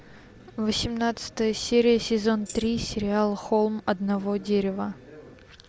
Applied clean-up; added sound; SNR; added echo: none; Tambourine; 19 dB; none.